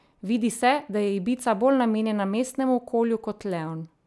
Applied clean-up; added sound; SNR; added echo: none; none; none; none.